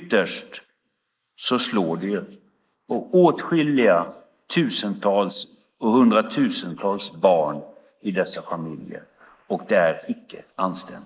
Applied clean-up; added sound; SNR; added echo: neural mask model Resemble Enhance denoiser.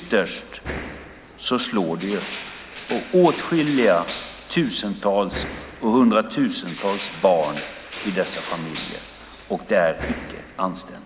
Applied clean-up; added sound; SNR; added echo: none; Crushing; 13 dB; none.